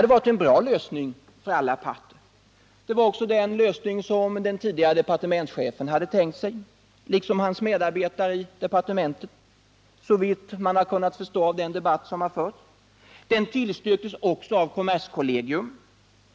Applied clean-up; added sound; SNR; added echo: none; none; none; none.